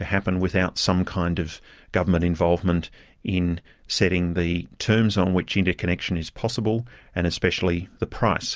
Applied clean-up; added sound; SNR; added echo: none; none; none; none.